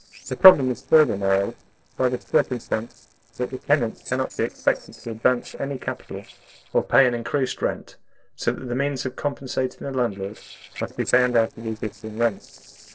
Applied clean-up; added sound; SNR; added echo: neural separator model SepFormer DNS4.